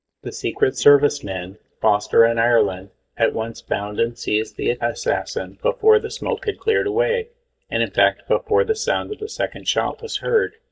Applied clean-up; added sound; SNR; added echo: neural mask model DeepFilterNet 3.